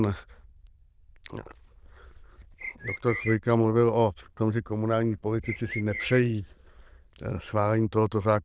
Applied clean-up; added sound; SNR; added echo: neural diffusion model UNIVERSE++.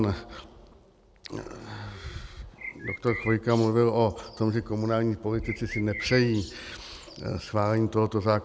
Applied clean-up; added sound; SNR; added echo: none; Bird; 14 dB; none.